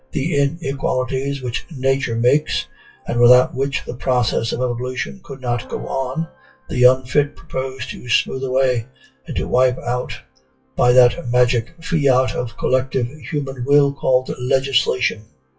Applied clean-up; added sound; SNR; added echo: classical method WPE with log-MMSE.